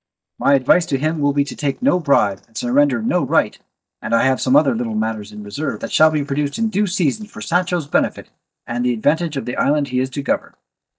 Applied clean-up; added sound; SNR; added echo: neural mask model DeepFilterNet 3.